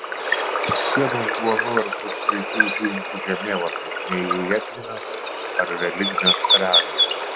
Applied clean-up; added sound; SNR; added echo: none; Water / Bird; -4 dB; none.